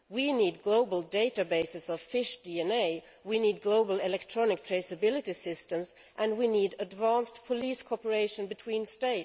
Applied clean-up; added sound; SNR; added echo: none; none; none; none.